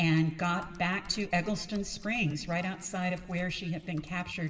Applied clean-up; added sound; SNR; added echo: none; Typing; 18 dB; reverberation time 2.9 s.